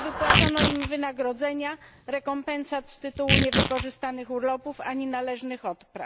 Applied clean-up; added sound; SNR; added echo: none; Clapping + Tearing; -1 dB; none.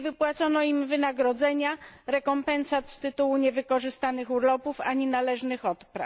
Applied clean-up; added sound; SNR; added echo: none; none; none; none.